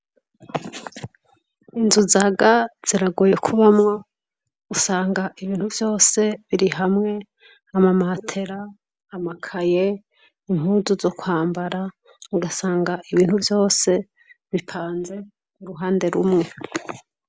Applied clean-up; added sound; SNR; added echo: none; none; none; none.